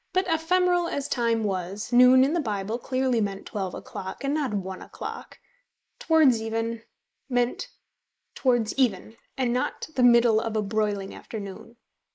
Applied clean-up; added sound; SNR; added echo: neural mask model Resemble Enhance denoiser.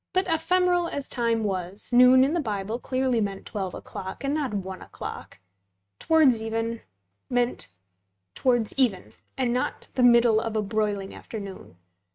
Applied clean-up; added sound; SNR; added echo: neural mask model RNNoise.